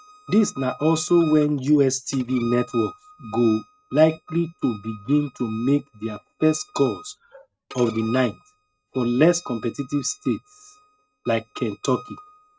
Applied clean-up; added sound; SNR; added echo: neural mask model RNNoise.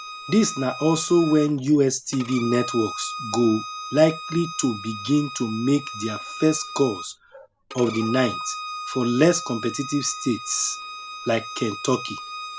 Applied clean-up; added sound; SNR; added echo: none; Bowed string instrument; 11 dB; none.